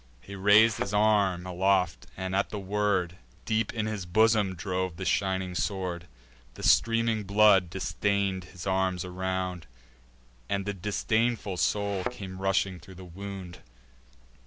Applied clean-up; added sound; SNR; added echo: none; Thump, thud; 10 dB; none.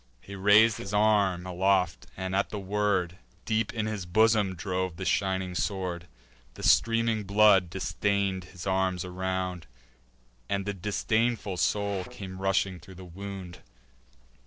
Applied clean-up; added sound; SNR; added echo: neural separator model SepFormer DNS4.